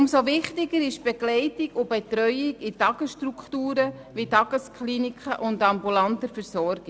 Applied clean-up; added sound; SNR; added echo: none; none; none; none.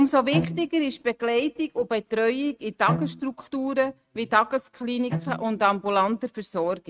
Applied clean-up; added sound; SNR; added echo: neural mask model RNNoise.